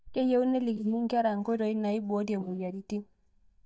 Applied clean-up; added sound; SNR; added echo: neural mask model DeepFilterNet 3.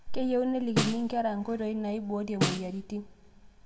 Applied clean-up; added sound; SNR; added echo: none; Snare drum; 3 dB; reverberation time 0.3 s.